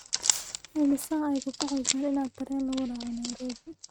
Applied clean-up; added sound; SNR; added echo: neural mask model RNNoise.